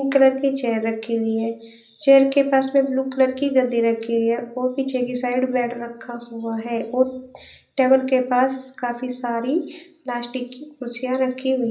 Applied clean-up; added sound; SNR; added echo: none; none; none; reverberation time 0.5 s.